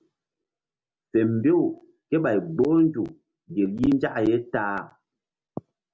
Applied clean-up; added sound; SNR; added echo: none; none; none; none.